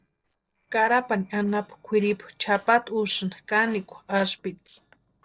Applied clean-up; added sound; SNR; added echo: neural separator model SepFormer DNS4.